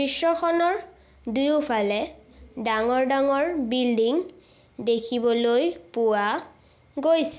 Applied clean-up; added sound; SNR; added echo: none; none; none; none.